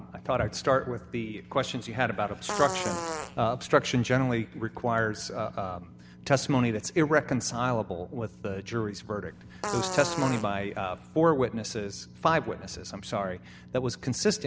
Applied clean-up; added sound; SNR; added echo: none; Fart; 7 dB; none.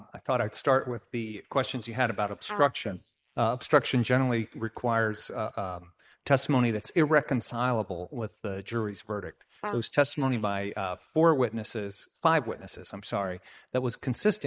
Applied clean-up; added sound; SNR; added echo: neural mask model Resemble Enhance denoiser.